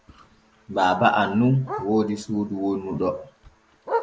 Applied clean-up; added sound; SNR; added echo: none; Bark; 12 dB; none.